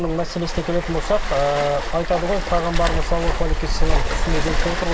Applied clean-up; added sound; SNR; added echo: none; Waves, surf; -2 dB; reverberation time 0.8 s.